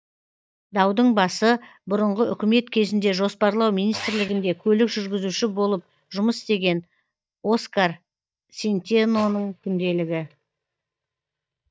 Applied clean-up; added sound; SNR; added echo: neural mask model DeepFilterNet 3.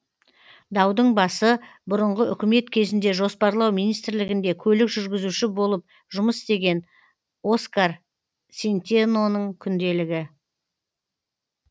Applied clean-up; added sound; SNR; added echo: none; none; none; none.